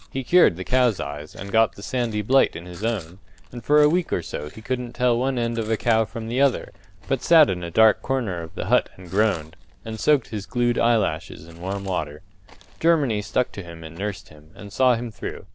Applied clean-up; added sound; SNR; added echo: none; Chewing, mastication; 19 dB; none.